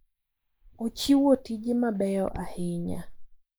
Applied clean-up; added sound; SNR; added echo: neural mask model Resemble Enhance denoiser.